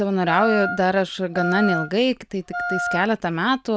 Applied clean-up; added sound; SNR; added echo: none; Wind instrument, woodwind instrument; 6 dB; none.